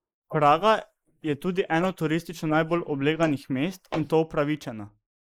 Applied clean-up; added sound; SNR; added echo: neural mask model Resemble Enhance denoiser.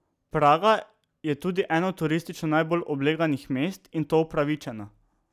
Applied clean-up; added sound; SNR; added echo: none; none; none; none.